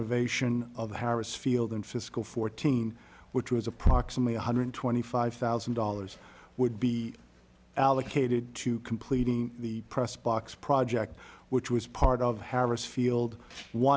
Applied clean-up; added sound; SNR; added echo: none; none; none; none.